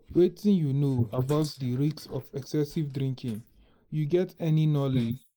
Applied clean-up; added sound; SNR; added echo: neural mask model Resemble Enhance denoiser.